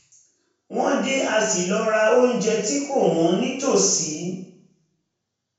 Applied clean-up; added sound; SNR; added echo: none; none; none; reverberation time 0.7 s.